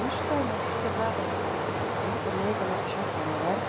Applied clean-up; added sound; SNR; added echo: none; Stream; -4 dB; none.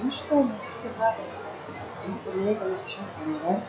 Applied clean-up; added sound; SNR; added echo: classical method log-MMSE.